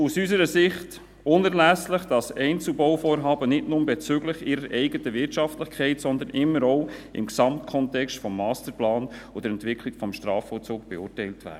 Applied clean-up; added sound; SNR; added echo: none; none; none; none.